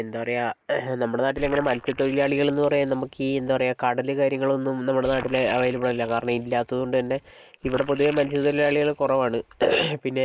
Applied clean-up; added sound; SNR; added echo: neural mask model Resemble Enhance denoiser.